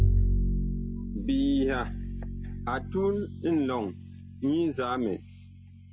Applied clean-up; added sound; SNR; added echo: none; Bowed string instrument; 0 dB; none.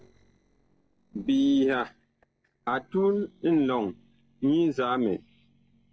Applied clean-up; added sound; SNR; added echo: neural separator model SepFormer DNS4.